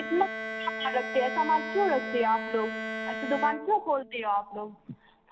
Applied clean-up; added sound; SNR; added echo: none; Bowed string instrument; 7 dB; none.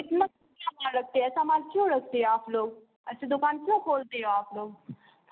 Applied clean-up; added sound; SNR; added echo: none; none; none; none.